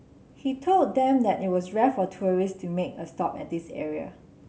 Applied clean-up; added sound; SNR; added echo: none; none; none; none.